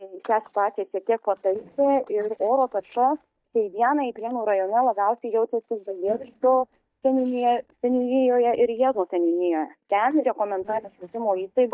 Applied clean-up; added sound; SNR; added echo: neural mask model DeepFilterNet 3.